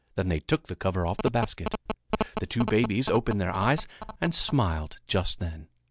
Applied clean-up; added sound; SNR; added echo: none; Telephone; 7 dB; none.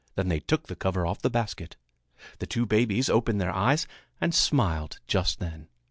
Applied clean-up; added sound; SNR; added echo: none; none; none; none.